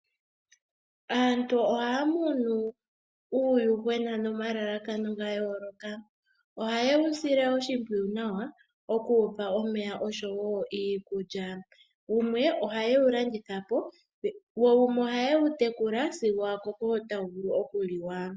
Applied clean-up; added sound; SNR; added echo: none; none; none; none.